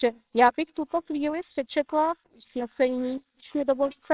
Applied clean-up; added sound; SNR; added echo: neural separator model SepFormer WHAMR!.